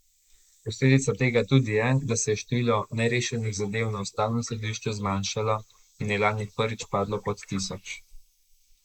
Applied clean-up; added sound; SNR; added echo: neural mask model Resemble Enhance denoiser.